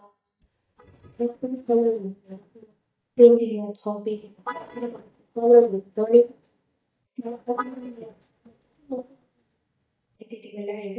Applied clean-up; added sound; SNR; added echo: neural mask model DeepFilterNet 3.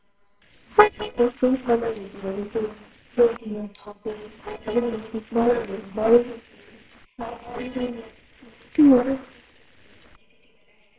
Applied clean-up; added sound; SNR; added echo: neural separator model SepFormer WHAMR!.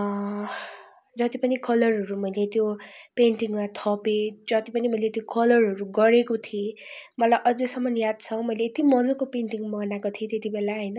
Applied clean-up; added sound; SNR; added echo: none; none; none; none.